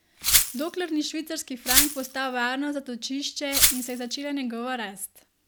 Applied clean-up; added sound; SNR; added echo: none; Glass; -5 dB; none.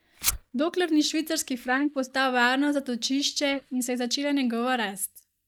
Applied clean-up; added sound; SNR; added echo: neural mask model DeepFilterNet 3.